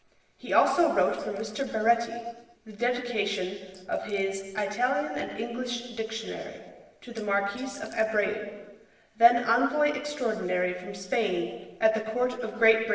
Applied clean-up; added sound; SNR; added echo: neural separator model SepFormer DNS4.